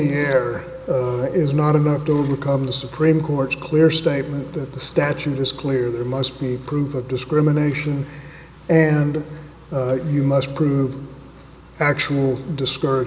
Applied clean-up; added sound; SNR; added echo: none; none; none; none.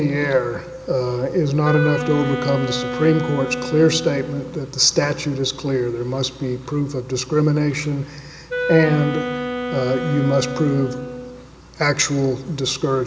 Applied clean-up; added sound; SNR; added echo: none; Wind instrument, woodwind instrument; 6 dB; none.